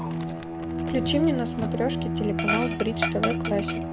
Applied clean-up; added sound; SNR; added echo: none; Bowed string instrument + Dog; -2 dB; none.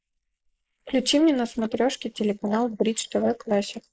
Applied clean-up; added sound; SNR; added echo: neural mask model Resemble Enhance denoiser.